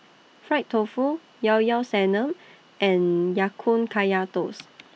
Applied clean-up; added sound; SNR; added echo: none; none; none; none.